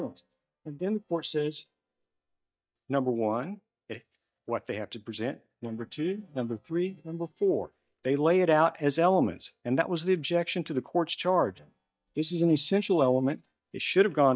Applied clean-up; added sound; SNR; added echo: neural mask model DeepFilterNet 3.